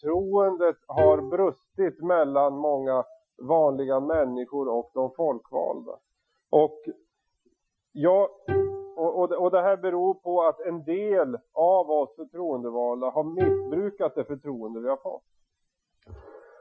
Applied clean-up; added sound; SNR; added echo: classical method Wiener filter.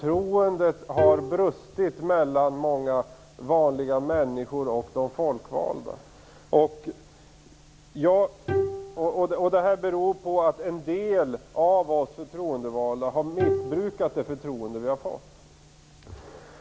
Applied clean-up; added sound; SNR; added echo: none; Bowed string instrument; 8 dB; none.